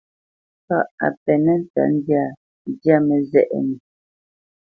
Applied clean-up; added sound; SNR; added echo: none; none; none; none.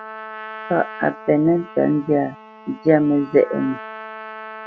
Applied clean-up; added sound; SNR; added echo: none; Trumpet; 15 dB; none.